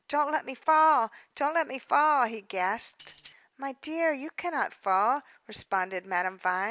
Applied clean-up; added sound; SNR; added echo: none; Tambourine; 7 dB; none.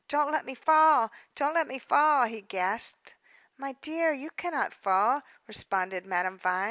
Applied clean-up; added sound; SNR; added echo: none; none; none; none.